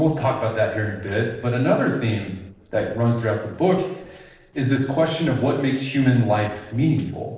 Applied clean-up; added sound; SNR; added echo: neural separator model SepFormer DNS4.